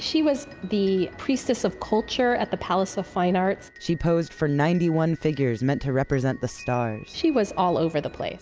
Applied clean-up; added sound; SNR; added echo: none; none; none; none.